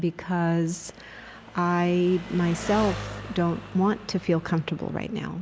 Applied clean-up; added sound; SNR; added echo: none; Engine; 14 dB; none.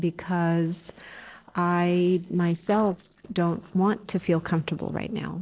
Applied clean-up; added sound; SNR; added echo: neural separator model SepFormer DNS4.